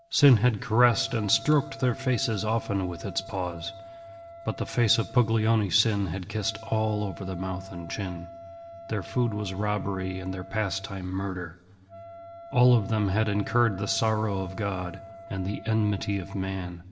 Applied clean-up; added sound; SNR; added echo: none; Wind instrument, woodwind instrument; 18 dB; reverberation time 1.8 s.